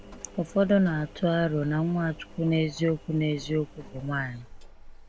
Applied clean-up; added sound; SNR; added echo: none; Engine; 19 dB; none.